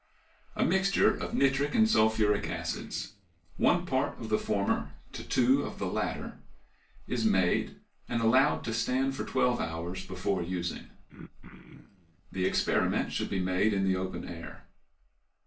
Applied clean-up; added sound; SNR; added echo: neural separator model SepFormer DNS4.